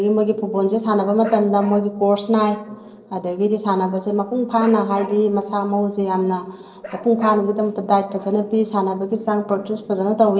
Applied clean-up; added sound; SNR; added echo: neural separator model SepFormer DNS4.